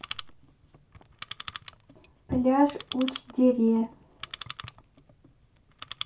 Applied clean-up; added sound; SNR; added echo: none; Clock; 10 dB; reverberation time 0.2 s.